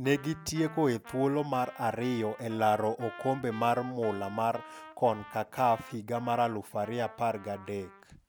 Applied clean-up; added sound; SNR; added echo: none; Trumpet; 18 dB; none.